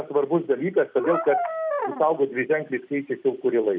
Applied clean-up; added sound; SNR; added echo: none; Brass instrument; 4 dB; none.